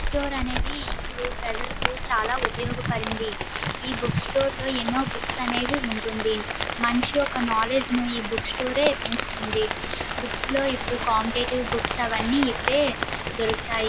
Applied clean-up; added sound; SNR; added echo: none; Rain; 2 dB; none.